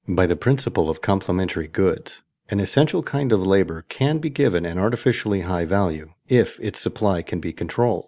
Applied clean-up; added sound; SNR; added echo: none; none; none; none.